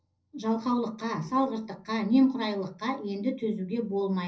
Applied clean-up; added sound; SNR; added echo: neural separator model SepFormer DNS4.